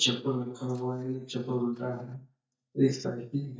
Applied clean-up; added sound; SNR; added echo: neural mask model DeepFilterNet 3.